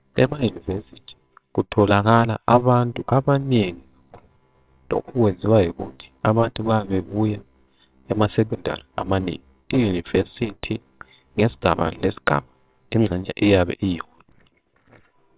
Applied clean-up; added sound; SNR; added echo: neural separator model SepFormer WHAMR!.